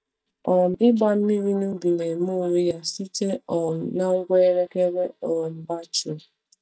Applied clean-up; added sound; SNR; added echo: neural mask model DeepFilterNet 3.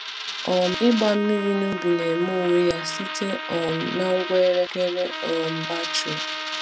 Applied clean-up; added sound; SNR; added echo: none; Coin (dropping) + Trumpet; 8 dB; none.